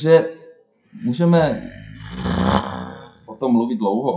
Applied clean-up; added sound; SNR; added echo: classical method WPE with log-MMSE.